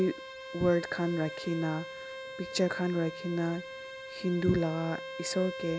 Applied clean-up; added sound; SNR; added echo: none; Bowed string instrument; 10 dB; none.